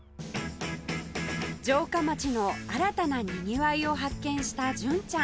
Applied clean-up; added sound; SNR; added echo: none; Musical instrument + Gull, seagull / Waves, surf / Siren; 20 dB; none.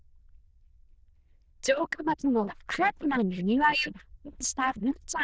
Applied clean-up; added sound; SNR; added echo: neural diffusion model UNIVERSE++.